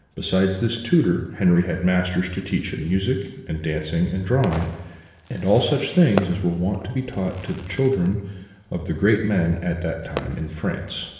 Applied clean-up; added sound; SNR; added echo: none; Fireworks; 17 dB; reverberation time 1.1 s.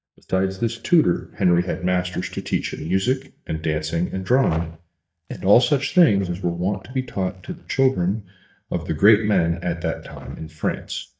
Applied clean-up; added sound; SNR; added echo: neural mask model DeepFilterNet 3.